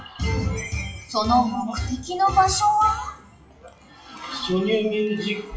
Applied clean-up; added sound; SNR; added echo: classical method WPE with log-MMSE.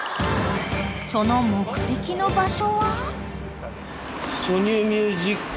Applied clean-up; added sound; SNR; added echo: none; none; none; none.